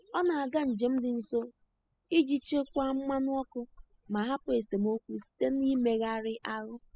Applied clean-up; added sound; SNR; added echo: classical method spectral subtraction.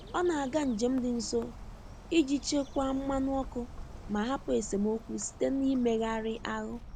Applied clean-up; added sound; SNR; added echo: none; Bird; 14 dB; none.